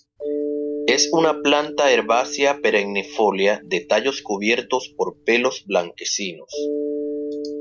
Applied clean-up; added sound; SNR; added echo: none; Mallet percussion; 9 dB; none.